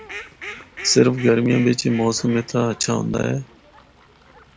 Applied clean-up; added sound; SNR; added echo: none; Fowl; 18 dB; none.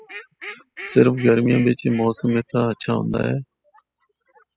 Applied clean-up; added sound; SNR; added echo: classical method spectral subtraction.